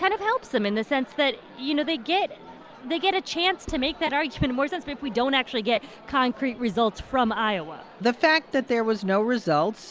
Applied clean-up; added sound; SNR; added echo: none; none; none; none.